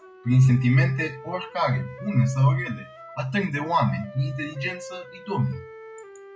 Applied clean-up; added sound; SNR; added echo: none; Wind instrument, woodwind instrument; 18 dB; reverberation time 0.2 s.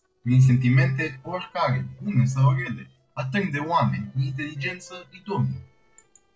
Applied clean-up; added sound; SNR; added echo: neural separator model SepFormer DNS4.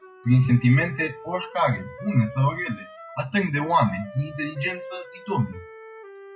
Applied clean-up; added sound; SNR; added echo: classical method WPE with log-MMSE.